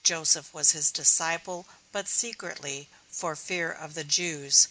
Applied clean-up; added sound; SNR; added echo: none; none; none; none.